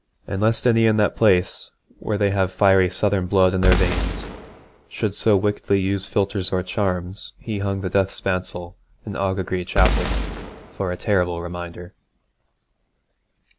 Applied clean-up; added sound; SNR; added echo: none; Boom; 2 dB; none.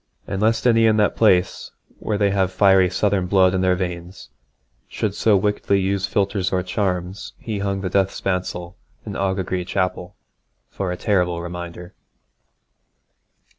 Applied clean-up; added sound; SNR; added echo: none; none; none; none.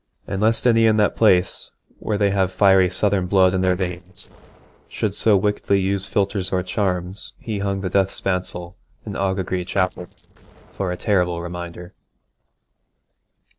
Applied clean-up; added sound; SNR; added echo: neural separator model SepFormer DNS4.